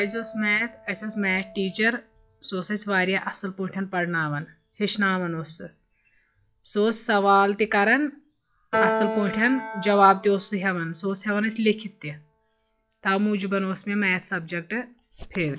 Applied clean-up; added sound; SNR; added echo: classical method log-MMSE.